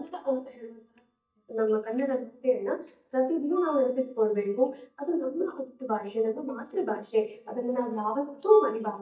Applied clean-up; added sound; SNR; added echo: neural mask model DeepFilterNet 3.